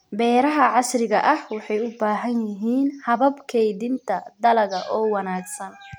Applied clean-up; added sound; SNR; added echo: none; none; none; none.